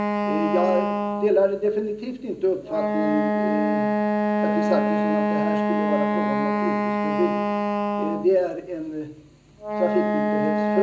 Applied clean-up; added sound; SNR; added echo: none; Wind instrument, woodwind instrument; -2 dB; reverberation time 0.5 s.